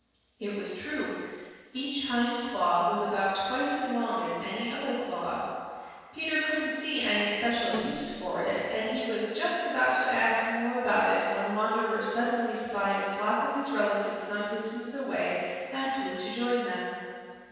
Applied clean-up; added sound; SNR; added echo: neural separator model SepFormer DNS4.